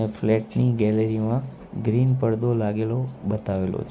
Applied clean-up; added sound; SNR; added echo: none; none; none; none.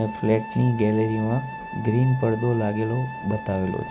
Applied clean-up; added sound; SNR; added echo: none; Wind instrument, woodwind instrument; 13 dB; none.